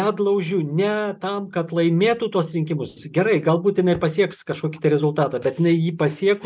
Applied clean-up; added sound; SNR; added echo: none; none; none; none.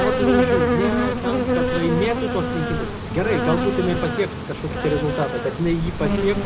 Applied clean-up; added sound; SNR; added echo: none; Insect; -1 dB; none.